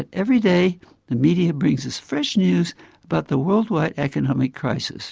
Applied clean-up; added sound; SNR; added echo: none; none; none; none.